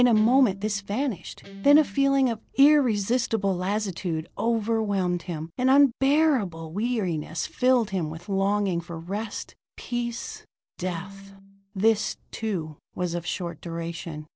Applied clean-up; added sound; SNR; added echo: neural separator model SepFormer DNS4.